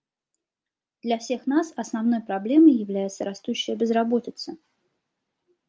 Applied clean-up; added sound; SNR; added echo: none; none; none; none.